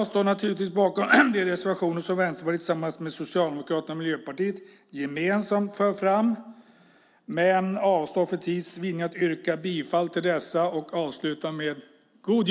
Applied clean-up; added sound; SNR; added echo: none; none; none; none.